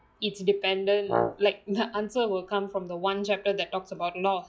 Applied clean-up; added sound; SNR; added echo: classical method log-MMSE.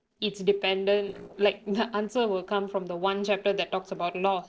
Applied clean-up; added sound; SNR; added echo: neural separator model SepFormer DNS4.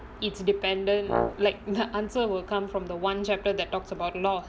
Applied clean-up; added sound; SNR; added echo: none; Brass instrument; 5 dB; none.